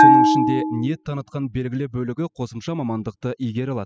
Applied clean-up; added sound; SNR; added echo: classical method spectral subtraction.